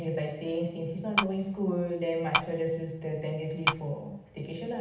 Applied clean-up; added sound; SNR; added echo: none; Tap / Glass; -3 dB; reverberation time 0.9 s.